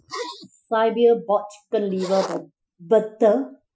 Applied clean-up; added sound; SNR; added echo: classical method Wiener filter.